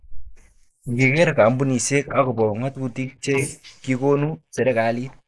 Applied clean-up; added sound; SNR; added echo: neural mask model Resemble Enhance denoiser.